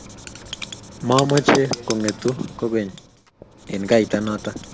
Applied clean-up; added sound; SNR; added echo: none; Writing; 12 dB; none.